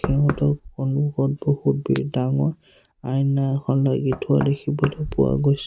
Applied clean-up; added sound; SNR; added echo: none; Knock; 13 dB; none.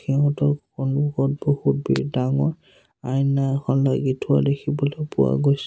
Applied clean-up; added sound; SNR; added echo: none; none; none; none.